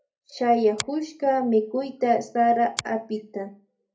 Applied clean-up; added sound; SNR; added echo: none; Finger snapping; 16 dB; reverberation time 0.3 s.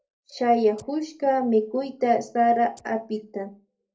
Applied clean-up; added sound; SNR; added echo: neural separator model SepFormer DNS4.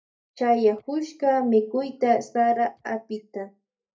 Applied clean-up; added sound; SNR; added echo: neural mask model DeepFilterNet 3.